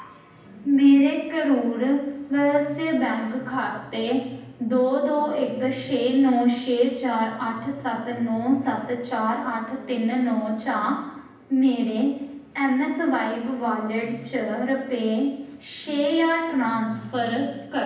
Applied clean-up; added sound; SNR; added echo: none; none; none; reverberation time 0.9 s.